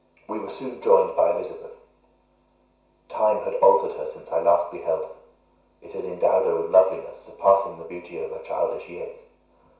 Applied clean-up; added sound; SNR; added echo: none; none; none; reverberation time 0.6 s.